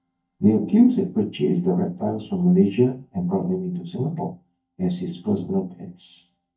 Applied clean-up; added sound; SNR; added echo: neural mask model DeepFilterNet 3.